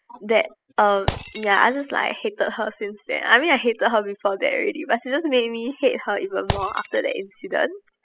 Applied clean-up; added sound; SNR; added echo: classical method spectral subtraction.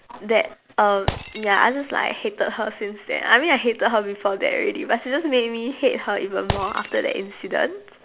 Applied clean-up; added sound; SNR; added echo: none; Shatter; 15 dB; none.